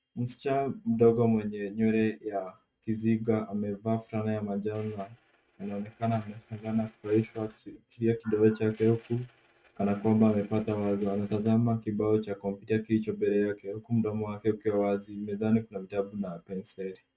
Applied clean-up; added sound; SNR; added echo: neural mask model RNNoise.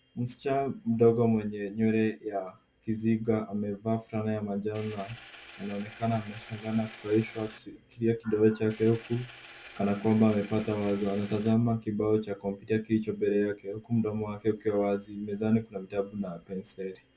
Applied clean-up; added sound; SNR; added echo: none; Engine; 19 dB; none.